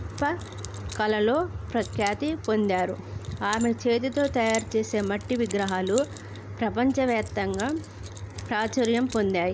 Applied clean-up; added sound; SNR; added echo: none; Keys jangling; 19 dB; none.